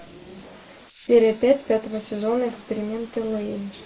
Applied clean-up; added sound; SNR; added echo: neural mask model Resemble Enhance denoiser.